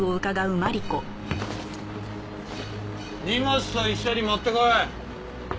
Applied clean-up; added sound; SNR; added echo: none; none; none; none.